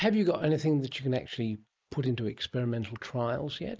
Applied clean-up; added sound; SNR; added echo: neural mask model Resemble Enhance denoiser.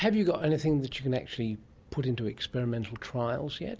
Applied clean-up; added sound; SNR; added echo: none; none; none; none.